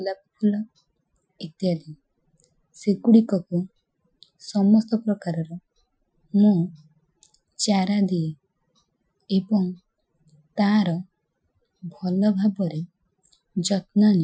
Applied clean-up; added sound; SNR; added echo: classical method Wiener filter.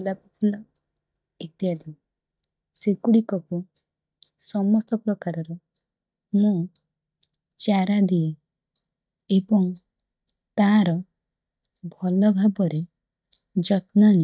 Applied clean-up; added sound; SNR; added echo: neural mask model DeepFilterNet 3.